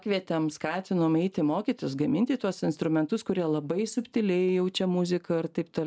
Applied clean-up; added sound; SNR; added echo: none; none; none; none.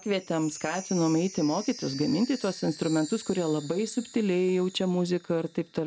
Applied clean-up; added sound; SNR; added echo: none; Chime; 16 dB; none.